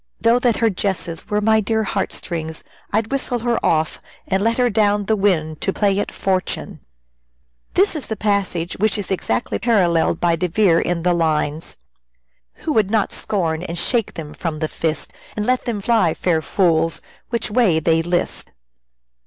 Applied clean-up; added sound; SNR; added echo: none; none; none; none.